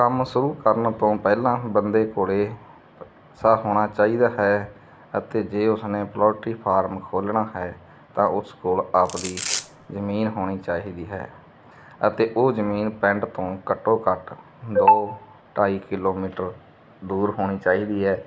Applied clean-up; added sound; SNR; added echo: none; Domestic sounds, home sounds; 8 dB; none.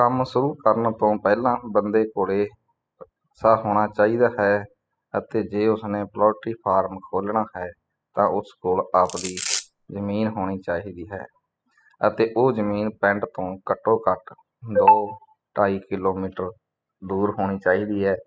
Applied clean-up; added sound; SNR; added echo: classical method spectral subtraction.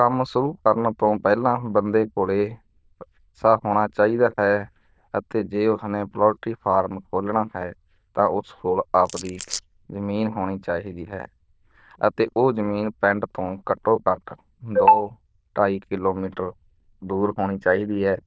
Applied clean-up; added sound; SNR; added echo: neural diffusion model UNIVERSE++.